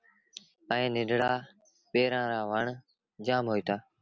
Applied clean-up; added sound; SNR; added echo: none; none; none; none.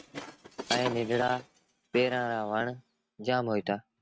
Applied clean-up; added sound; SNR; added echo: neural mask model RNNoise.